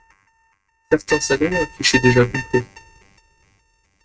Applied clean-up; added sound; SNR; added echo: neural mask model RNNoise.